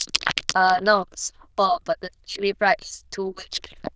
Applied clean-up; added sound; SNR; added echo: neural diffusion model UNIVERSE++.